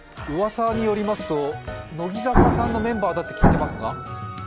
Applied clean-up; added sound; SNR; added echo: none; Explosion; -4 dB; none.